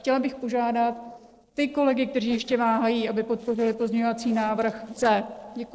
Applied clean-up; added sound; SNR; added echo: neural separator model SepFormer DNS4.